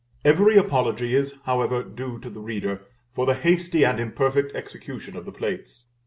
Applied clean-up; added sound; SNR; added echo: none; none; none; none.